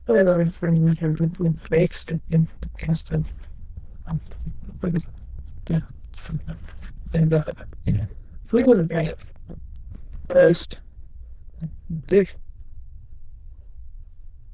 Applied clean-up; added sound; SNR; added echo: neural diffusion model UNIVERSE++.